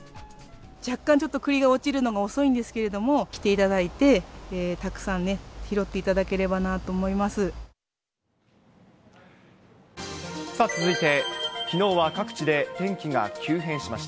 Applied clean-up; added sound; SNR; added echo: none; none; none; none.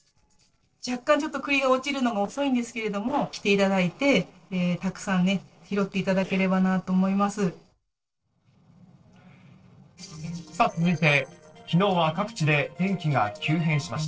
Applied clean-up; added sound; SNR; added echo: neural separator model SepFormer DNS4.